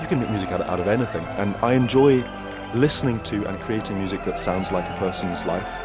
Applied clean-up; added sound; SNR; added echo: none; Musical instrument + Applause / Crowd / Cheering; 8 dB; none.